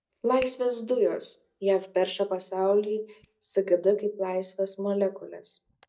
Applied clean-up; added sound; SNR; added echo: neural mask model DeepFilterNet 3.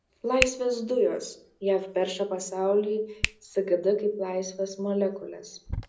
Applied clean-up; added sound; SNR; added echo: none; Hands; 10 dB; reverberation time 0.5 s.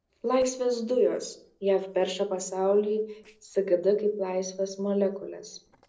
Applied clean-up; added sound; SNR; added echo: neural separator model SepFormer DNS4.